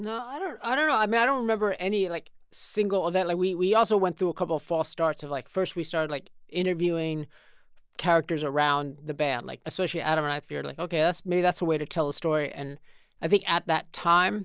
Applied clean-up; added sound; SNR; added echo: none; none; none; none.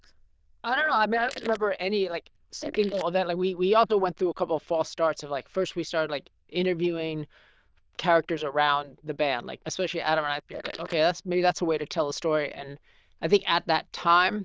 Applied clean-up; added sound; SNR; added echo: neural diffusion model UNIVERSE++.